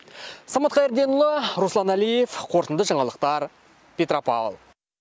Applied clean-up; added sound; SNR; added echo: none; none; none; none.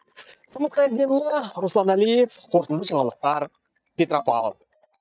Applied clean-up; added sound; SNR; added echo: neural mask model DeepFilterNet 3.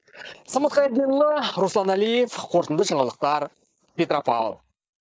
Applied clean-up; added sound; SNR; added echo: neural mask model Resemble Enhance denoiser.